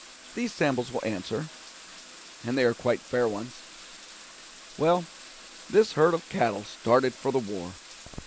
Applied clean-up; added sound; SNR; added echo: none; Bathtub (filling or washing); 18 dB; none.